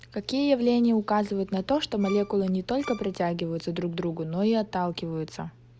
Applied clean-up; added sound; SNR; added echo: none; Bowed string instrument; 18 dB; none.